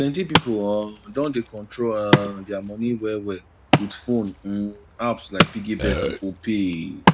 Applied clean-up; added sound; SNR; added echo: none; Wood + Burping, eructation; -1 dB; none.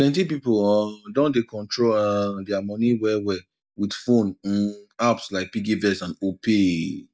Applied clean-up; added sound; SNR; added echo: none; none; none; none.